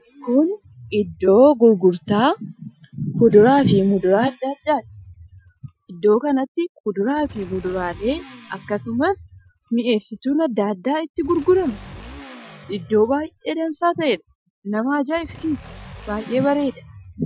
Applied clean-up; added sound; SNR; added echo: classical method Wiener filter.